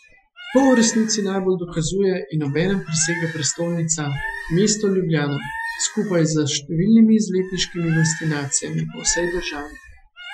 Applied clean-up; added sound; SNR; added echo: classical method Wiener filter.